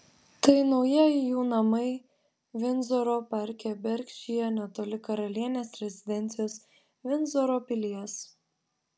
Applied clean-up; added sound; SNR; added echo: none; none; none; none.